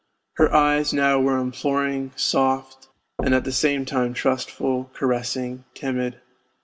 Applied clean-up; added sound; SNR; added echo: none; Knock; 15 dB; none.